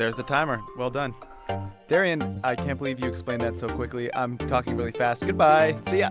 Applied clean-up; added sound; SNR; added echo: none; none; none; none.